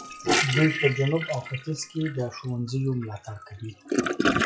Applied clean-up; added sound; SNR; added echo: classical method log-MMSE.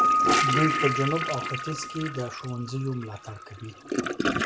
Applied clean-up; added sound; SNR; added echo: none; Piano + Toilet flush / Gurgling; -4 dB; none.